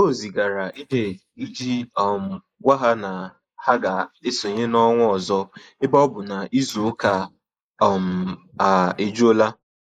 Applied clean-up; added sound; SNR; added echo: neural mask model Resemble Enhance denoiser.